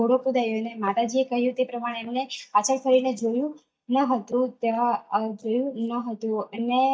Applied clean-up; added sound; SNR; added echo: neural mask model DeepFilterNet 3.